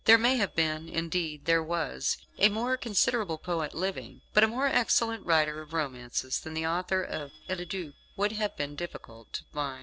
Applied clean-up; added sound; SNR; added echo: neural separator model SepFormer DNS4.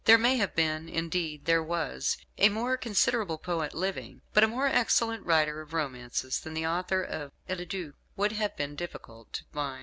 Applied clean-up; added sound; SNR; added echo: none; none; none; none.